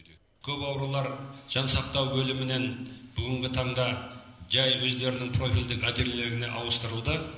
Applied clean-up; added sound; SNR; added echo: none; none; none; none.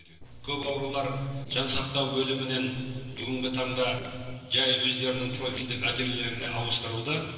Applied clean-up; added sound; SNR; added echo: neural separator model SepFormer DNS4.